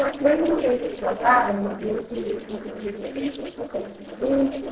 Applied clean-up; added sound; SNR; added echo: neural separator model SepFormer DNS4.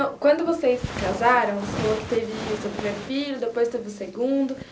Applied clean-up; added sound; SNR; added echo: none; none; none; none.